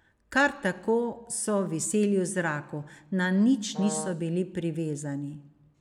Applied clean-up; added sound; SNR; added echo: none; Brass instrument; 10 dB; none.